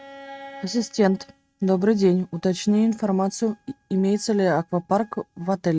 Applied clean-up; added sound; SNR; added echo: neural mask model RNNoise.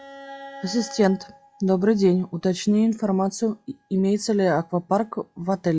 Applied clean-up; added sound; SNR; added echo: classical method log-MMSE.